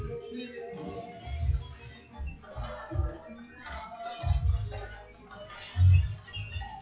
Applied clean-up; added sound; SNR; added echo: classical method WPE with log-MMSE.